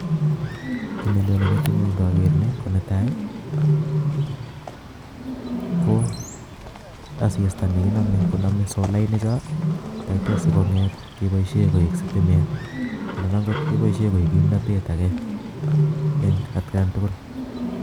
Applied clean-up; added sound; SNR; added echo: none; Bird; 2 dB; none.